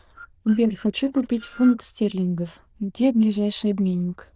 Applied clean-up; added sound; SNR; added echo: neural diffusion model UNIVERSE++.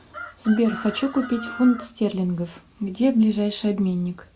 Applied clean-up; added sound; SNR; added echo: none; Chicken, rooster; 15 dB; none.